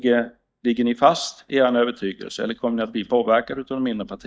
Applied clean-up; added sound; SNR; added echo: neural mask model DeepFilterNet 3.